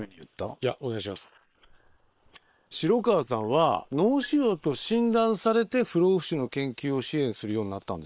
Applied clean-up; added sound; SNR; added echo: neural separator model SepFormer WHAM!.